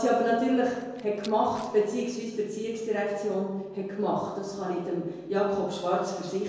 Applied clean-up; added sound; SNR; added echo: neural separator model SepFormer DNS4.